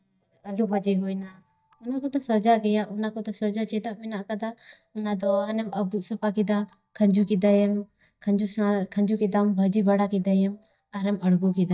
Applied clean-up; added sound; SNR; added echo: neural mask model DeepFilterNet 3.